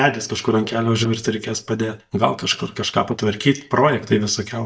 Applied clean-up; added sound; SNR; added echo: neural mask model DeepFilterNet 3.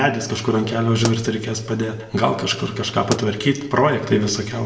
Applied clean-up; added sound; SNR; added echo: none; Explosion; 16 dB; reverberation time 0.7 s.